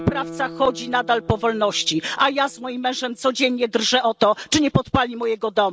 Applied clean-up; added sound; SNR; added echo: none; Guitar; 19 dB; none.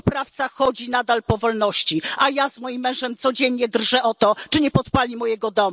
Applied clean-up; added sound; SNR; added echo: none; none; none; none.